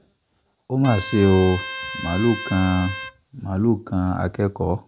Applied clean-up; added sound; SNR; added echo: none; Trumpet; 10 dB; none.